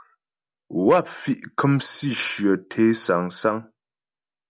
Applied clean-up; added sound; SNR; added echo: none; none; none; none.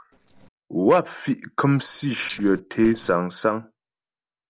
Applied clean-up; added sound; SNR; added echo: neural separator model SepFormer DNS4.